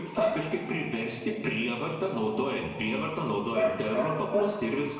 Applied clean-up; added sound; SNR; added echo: none; Bark / Motor vehicle (road) / Siren; 4 dB; reverberation time 1.2 s.